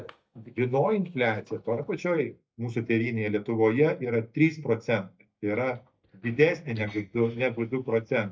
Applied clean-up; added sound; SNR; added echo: neural mask model DeepFilterNet 3.